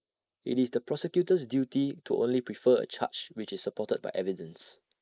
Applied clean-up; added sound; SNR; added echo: neural mask model Resemble Enhance denoiser.